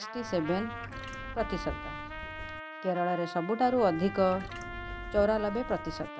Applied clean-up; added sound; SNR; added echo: none; Trumpet + Trickle, dribble / Chirp, tweet; 8 dB; none.